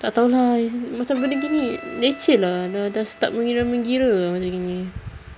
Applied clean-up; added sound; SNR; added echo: none; Bowed string instrument; 19 dB; none.